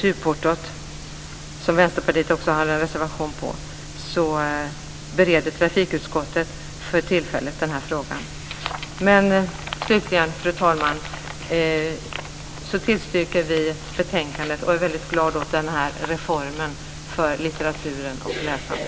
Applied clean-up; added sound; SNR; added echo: none; none; none; none.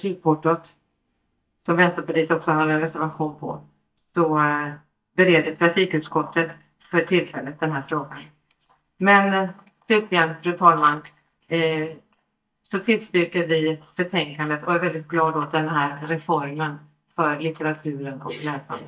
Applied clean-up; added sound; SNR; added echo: neural mask model DeepFilterNet 3.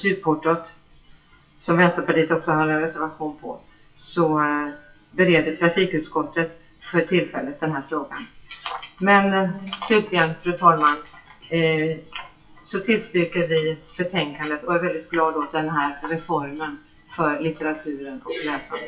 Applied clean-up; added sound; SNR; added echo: classical method WPE with log-MMSE.